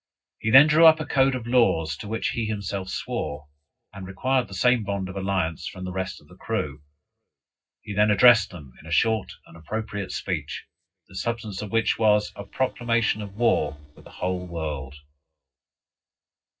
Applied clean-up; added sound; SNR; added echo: neural separator model SepFormer DNS4.